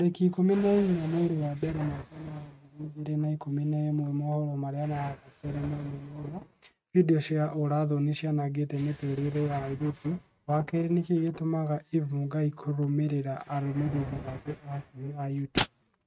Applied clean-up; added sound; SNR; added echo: neural mask model RNNoise.